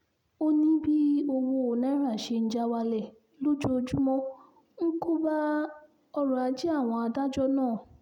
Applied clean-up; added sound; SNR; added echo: none; none; none; none.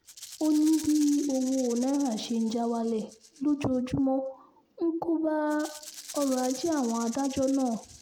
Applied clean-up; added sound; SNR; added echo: none; Rattle (instrument); 17 dB; none.